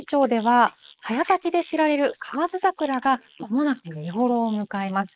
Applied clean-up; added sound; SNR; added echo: neural mask model Resemble Enhance denoiser.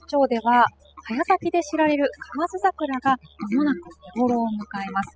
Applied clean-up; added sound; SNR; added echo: classical method spectral subtraction.